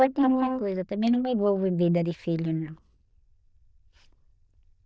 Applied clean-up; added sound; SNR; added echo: neural diffusion model UNIVERSE++.